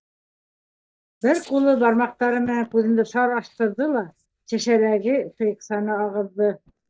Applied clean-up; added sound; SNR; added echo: neural mask model DeepFilterNet 3.